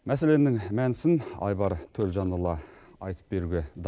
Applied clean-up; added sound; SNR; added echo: neural mask model Resemble Enhance denoiser.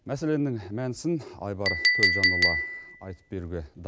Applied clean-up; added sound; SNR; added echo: none; Chink, clink; -3 dB; none.